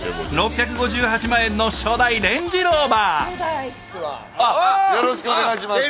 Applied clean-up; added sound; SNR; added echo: none; none; none; none.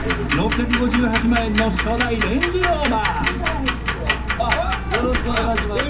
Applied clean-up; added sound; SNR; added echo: none; Tick-tock; 1 dB; reverberation time 0.3 s.